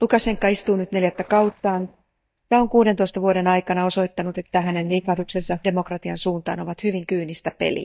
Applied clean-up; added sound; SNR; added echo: neural mask model DeepFilterNet 3.